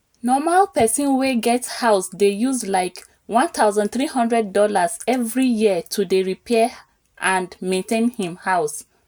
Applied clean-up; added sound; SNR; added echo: none; none; none; none.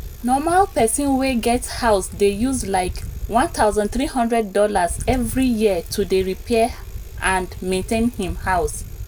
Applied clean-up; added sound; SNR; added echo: none; Bicycle; 11 dB; none.